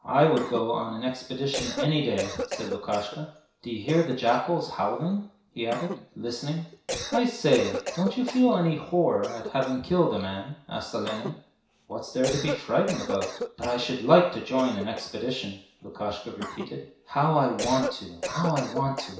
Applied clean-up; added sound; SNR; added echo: none; Cough; 10 dB; reverberation time 0.6 s.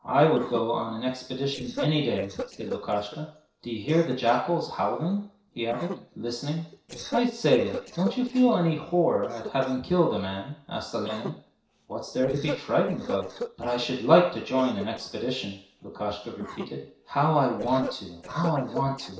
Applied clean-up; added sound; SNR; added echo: neural separator model SepFormer DNS4.